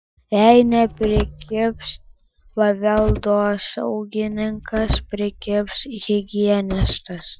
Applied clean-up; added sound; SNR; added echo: classical method Wiener filter.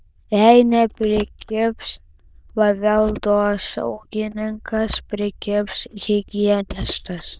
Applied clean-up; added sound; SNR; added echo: neural diffusion model UNIVERSE++.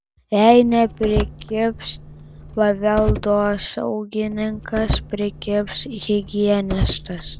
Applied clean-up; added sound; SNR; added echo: none; Car; 8 dB; none.